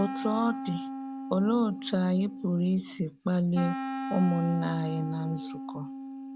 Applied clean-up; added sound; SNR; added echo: none; Wind instrument, woodwind instrument; 8 dB; none.